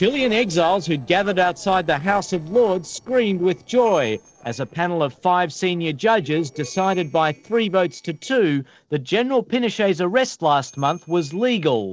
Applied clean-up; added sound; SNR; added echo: neural separator model SepFormer DNS4.